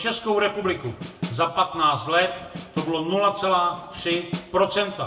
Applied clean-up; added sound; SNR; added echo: none; Snare drum; 12 dB; reverberation time 0.7 s.